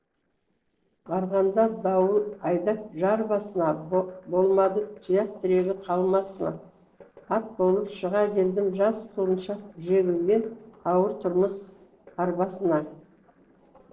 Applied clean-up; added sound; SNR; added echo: neural separator model SepFormer DNS4.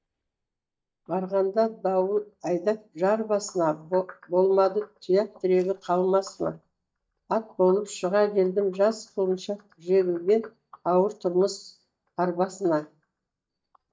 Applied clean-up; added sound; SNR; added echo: neural mask model DeepFilterNet 3.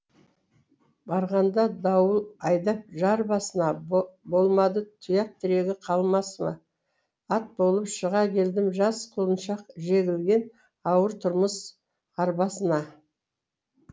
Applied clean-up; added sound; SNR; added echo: none; none; none; none.